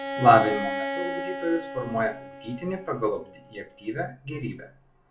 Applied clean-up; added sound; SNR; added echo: none; Bowed string instrument; 8 dB; reverberation time 0.2 s.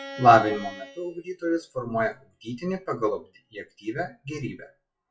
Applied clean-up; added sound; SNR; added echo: classical method WPE with log-MMSE.